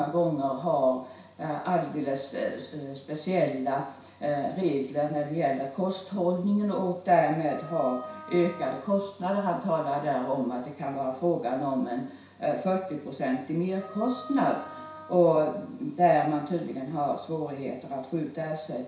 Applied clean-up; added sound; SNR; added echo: none; Wind instrument, woodwind instrument; 16 dB; reverberation time 0.6 s.